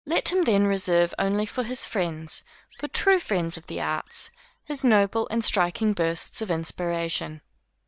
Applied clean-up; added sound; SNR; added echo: neural mask model DeepFilterNet 3.